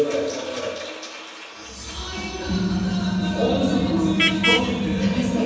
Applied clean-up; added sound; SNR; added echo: none; Vehicle horn, car horn, honking; -2 dB; reverberation time 1.1 s.